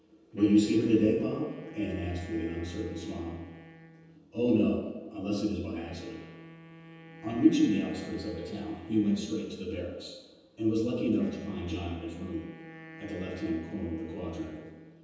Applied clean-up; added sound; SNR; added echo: none; Wind instrument, woodwind instrument; 19 dB; reverberation time 1.1 s.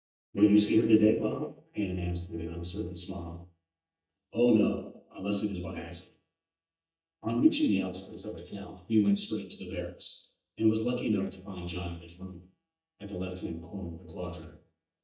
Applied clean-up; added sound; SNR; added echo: neural mask model DeepFilterNet 3.